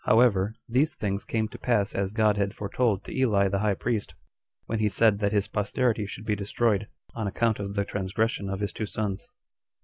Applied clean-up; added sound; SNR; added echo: none; none; none; none.